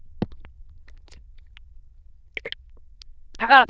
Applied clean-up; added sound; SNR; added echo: neural diffusion model UNIVERSE++.